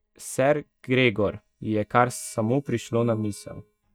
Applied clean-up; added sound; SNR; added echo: neural mask model DeepFilterNet 3.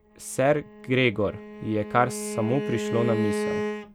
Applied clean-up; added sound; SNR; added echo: none; Bowed string instrument; 5 dB; none.